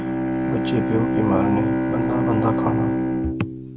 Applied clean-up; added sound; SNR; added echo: none; Bowed string instrument; -4 dB; none.